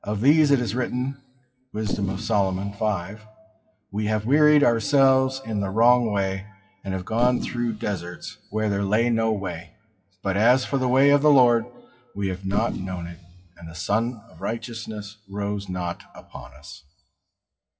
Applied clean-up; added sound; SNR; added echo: classical method WPE with log-MMSE.